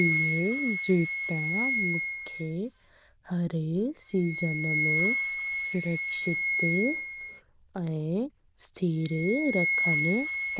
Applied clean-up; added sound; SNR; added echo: neural diffusion model UNIVERSE++.